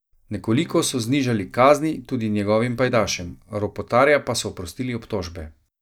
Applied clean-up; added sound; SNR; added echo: neural mask model DeepFilterNet 3.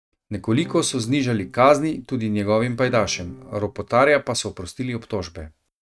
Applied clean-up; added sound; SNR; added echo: neural mask model RNNoise.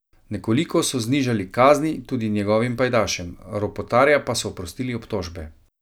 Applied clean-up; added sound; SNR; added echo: none; none; none; none.